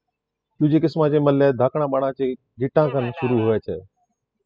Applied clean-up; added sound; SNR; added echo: classical method spectral subtraction.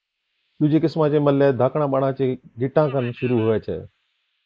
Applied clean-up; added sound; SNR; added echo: neural mask model Resemble Enhance denoiser.